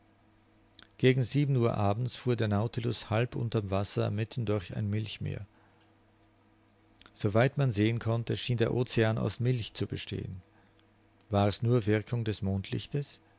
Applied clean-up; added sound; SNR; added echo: none; none; none; none.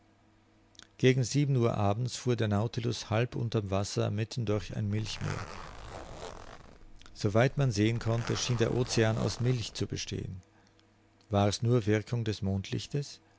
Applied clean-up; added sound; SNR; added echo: none; Zipper (clothing); 14 dB; none.